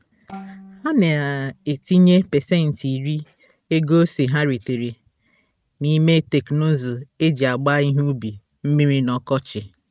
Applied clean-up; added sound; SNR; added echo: neural mask model RNNoise.